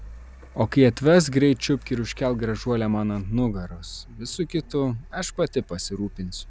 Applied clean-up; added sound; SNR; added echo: none; Car; 17 dB; none.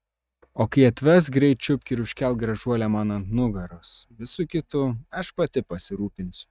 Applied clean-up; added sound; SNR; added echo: neural mask model RNNoise.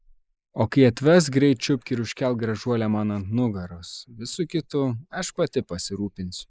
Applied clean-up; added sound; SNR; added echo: neural mask model Resemble Enhance denoiser.